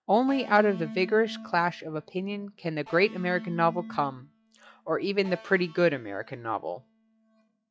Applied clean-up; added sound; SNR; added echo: classical method log-MMSE.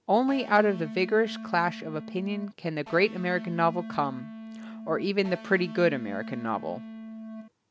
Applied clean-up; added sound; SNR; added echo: none; Electric guitar; 11 dB; none.